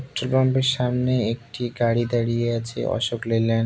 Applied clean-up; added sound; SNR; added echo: none; none; none; none.